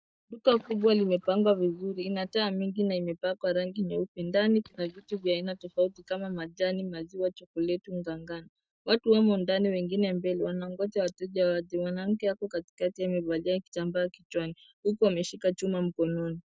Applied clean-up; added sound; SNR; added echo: neural mask model DeepFilterNet 3.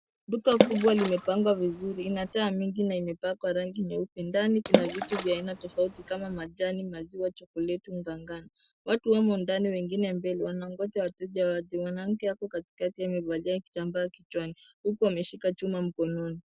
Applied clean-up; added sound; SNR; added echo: none; Water / Splash, splatter; 1 dB; none.